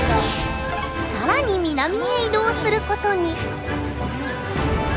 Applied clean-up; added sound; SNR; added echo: none; Chirp, tweet + Boom; 15 dB; none.